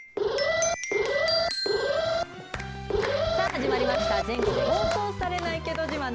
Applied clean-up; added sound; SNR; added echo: none; Alarm; -4 dB; none.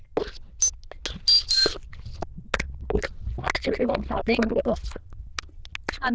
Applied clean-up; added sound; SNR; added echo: neural diffusion model UNIVERSE++.